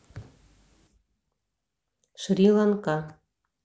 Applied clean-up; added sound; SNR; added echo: none; none; none; none.